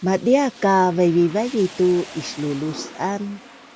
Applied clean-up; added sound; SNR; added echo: none; Rain; 19 dB; none.